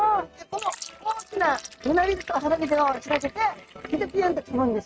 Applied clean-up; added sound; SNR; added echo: neural mask model RNNoise.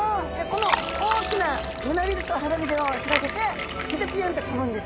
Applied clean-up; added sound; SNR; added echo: none; Fill (with liquid); 6 dB; none.